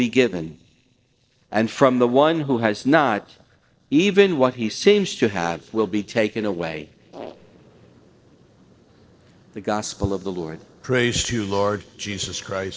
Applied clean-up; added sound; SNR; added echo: neural separator model SepFormer DNS4.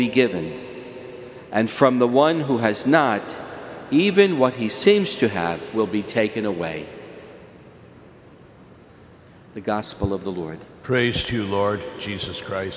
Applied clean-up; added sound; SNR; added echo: none; none; none; none.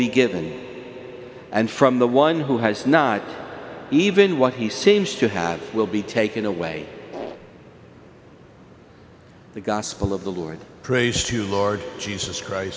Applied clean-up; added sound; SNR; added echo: none; Fart; 12 dB; none.